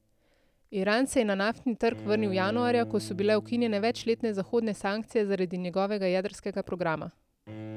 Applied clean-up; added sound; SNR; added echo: none; Bowed string instrument; 16 dB; none.